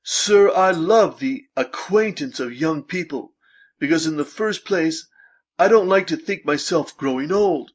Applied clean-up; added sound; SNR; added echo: neural mask model Resemble Enhance denoiser.